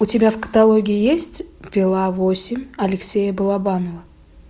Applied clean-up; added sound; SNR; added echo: none; none; none; none.